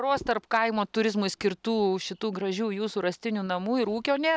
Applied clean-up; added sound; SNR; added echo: none; none; none; none.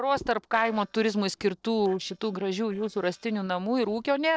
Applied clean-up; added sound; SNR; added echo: neural separator model SepFormer DNS4.